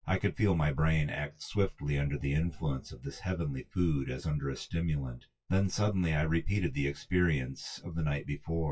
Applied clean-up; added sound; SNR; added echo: classical method WPE with log-MMSE.